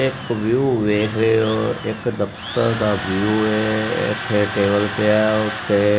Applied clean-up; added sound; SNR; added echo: none; Drill; 9 dB; none.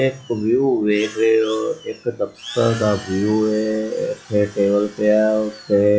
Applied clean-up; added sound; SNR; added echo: classical method log-MMSE.